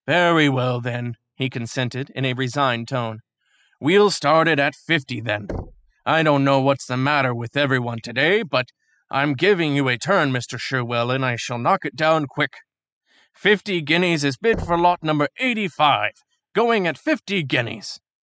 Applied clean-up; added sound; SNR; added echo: classical method spectral subtraction.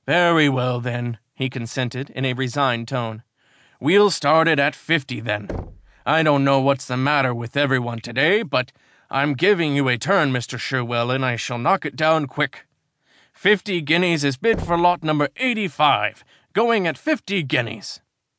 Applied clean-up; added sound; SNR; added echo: none; Knock; 17 dB; none.